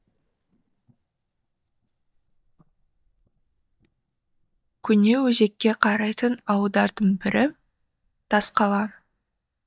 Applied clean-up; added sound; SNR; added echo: neural mask model DeepFilterNet 3.